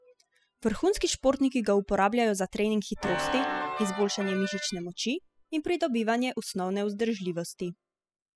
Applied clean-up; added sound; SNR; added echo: classical method spectral subtraction.